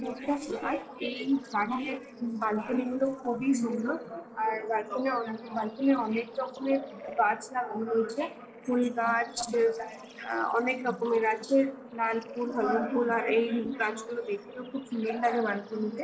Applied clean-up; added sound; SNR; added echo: neural separator model SepFormer DNS4.